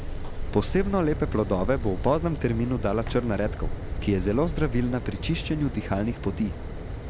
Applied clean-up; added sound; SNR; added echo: none; Fire; 4 dB; none.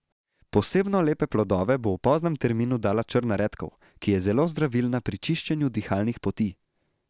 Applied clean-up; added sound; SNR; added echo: none; none; none; none.